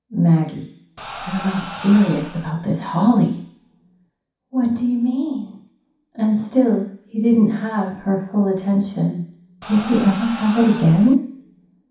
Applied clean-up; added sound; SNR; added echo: none; Crowd; 13 dB; reverberation time 0.6 s.